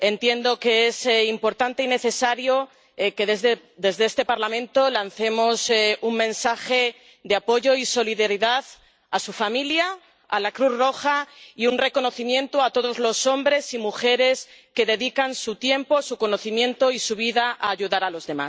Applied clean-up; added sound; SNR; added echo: none; none; none; none.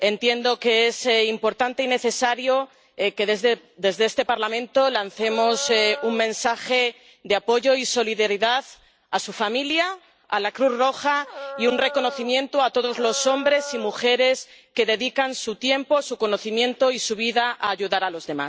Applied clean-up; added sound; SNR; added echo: none; Dog; 12 dB; none.